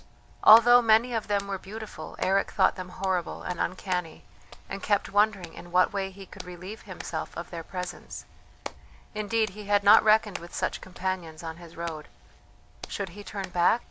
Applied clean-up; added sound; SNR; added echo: none; Hands; 18 dB; none.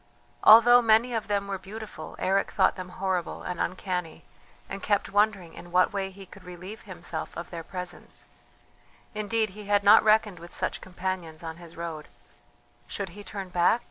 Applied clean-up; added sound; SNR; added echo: none; none; none; none.